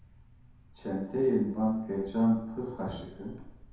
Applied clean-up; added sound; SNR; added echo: none; Thump, thud; 19 dB; reverberation time 0.9 s.